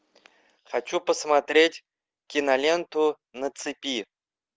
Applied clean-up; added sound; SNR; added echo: none; none; none; none.